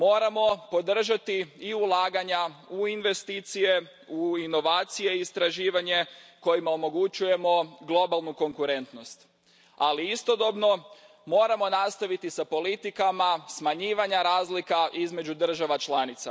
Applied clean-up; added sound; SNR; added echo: none; none; none; none.